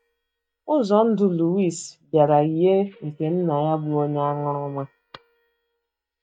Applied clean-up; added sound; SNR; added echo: neural mask model DeepFilterNet 3.